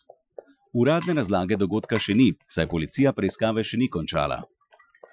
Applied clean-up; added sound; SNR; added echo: classical method Wiener filter.